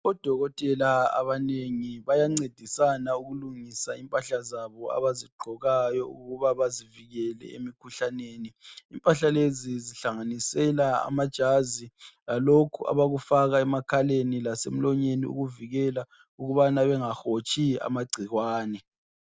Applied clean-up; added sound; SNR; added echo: none; none; none; none.